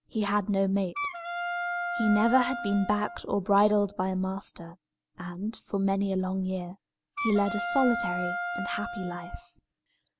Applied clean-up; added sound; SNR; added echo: none; Wind instrument, woodwind instrument; 6 dB; none.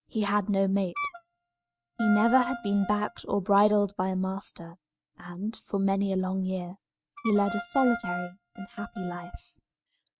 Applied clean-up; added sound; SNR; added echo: neural mask model RNNoise.